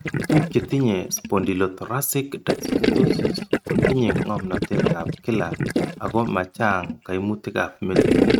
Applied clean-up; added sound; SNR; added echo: neural mask model RNNoise.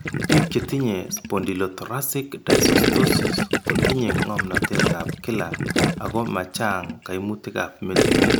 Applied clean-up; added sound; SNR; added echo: none; Gurgling; -4 dB; none.